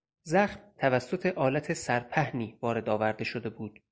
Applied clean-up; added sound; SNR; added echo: none; none; none; none.